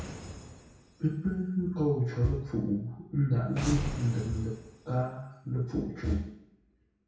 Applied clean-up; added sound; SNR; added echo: none; Boom; 12 dB; reverberation time 0.6 s.